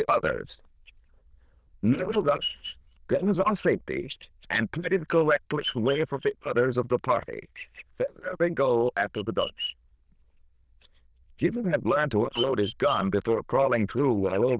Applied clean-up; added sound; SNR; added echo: neural diffusion model UNIVERSE++.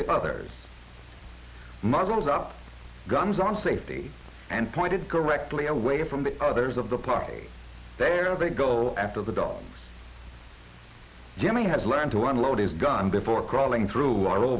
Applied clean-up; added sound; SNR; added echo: none; none; none; none.